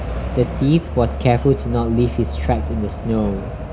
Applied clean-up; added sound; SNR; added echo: none; Alarm / Truck; 5 dB; none.